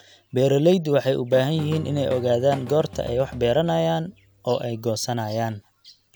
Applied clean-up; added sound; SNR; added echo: none; Bowed string instrument + Drum kit; 18 dB; none.